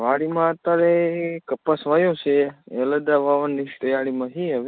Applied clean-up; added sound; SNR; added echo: none; none; none; none.